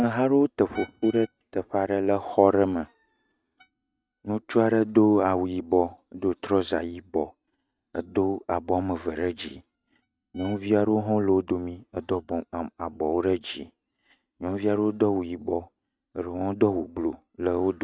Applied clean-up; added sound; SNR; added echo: neural mask model RNNoise.